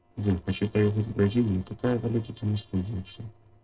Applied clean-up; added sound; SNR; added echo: neural separator model SepFormer DNS4.